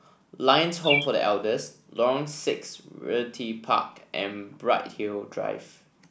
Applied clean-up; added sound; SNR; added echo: none; Bird; 4 dB; none.